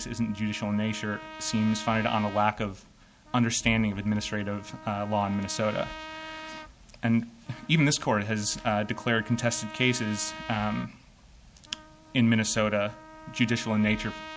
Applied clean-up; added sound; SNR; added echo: none; Trumpet; 16 dB; none.